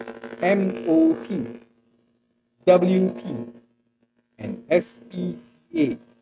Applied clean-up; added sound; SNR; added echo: neural mask model RNNoise.